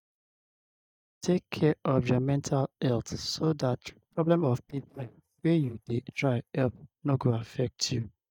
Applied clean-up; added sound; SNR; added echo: neural mask model DeepFilterNet 3.